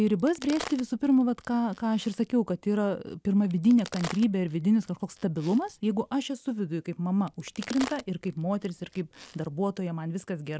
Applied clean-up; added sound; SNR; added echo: none; Crack; 18 dB; none.